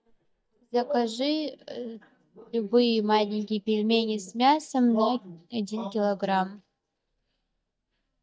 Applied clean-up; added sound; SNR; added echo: neural mask model DeepFilterNet 3.